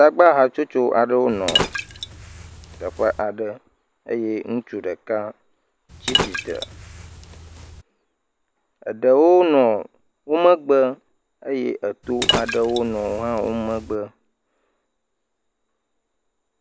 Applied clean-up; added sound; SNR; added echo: none; Liquid; 6 dB; none.